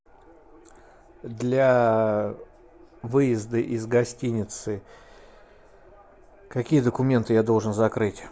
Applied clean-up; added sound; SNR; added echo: none; none; none; none.